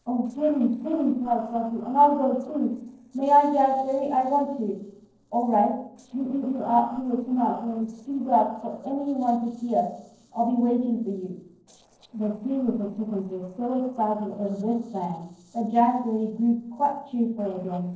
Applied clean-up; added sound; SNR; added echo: neural separator model SepFormer DNS4.